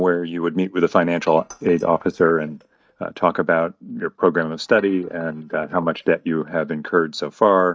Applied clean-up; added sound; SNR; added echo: neural mask model DeepFilterNet 3.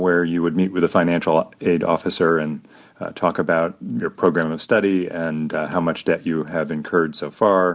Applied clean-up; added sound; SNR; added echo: none; none; none; none.